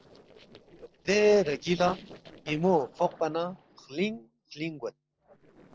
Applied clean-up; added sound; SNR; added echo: neural separator model SepFormer DNS4.